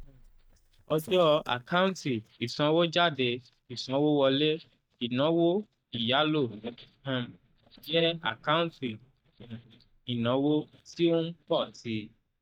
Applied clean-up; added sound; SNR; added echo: neural mask model DeepFilterNet 3.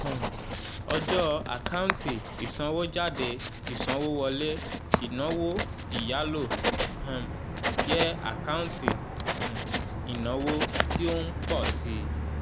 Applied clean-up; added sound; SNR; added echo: none; Writing; -1 dB; none.